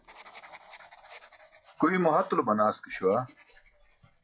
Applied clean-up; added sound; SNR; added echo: classical method log-MMSE.